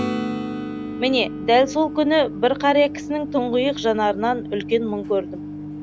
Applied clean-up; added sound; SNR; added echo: none; Microwave oven + Acoustic guitar / Strum; 8 dB; none.